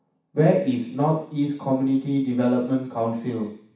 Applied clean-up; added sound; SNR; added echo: none; none; none; reverberation time 0.7 s.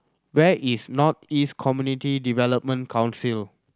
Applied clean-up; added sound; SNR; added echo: none; none; none; none.